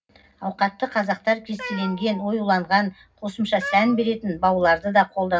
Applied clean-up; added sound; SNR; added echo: none; Cat; 15 dB; reverberation time 0.4 s.